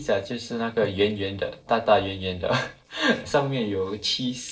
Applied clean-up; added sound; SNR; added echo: neural separator model SepFormer DNS4.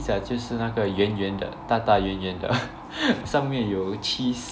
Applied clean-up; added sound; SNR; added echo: none; none; none; none.